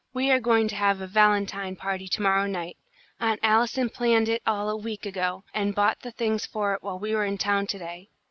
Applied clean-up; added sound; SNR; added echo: none; none; none; none.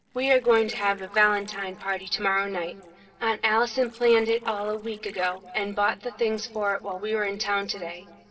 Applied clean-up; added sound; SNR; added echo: neural separator model SepFormer DNS4.